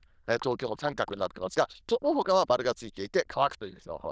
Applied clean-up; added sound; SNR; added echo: neural diffusion model UNIVERSE++.